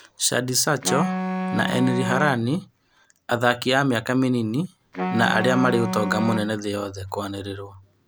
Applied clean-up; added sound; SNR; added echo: none; Wind instrument, woodwind instrument; 5 dB; none.